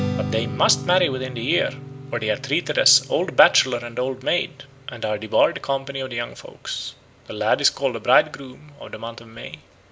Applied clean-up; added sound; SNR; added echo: none; Strum; 12 dB; none.